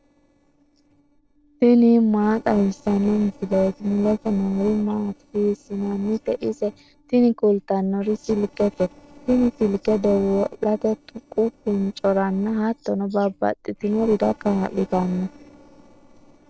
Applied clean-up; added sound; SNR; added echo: neural separator model SepFormer DNS4.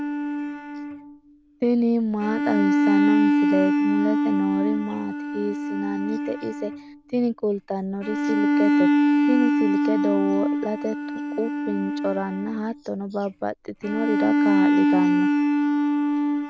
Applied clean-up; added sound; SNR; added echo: none; Bowed string instrument; -5 dB; none.